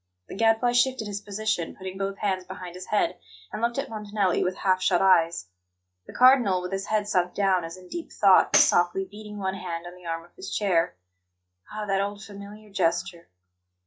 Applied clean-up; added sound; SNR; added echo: classical method log-MMSE.